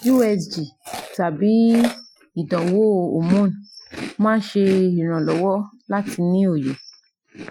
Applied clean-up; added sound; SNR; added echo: classical method Wiener filter.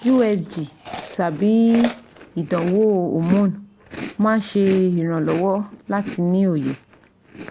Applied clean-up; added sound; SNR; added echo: none; Chewing, mastication; 15 dB; none.